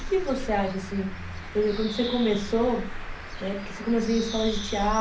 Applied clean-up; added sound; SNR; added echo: none; Bird; 8 dB; none.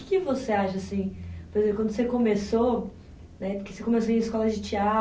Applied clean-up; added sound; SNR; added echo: none; none; none; none.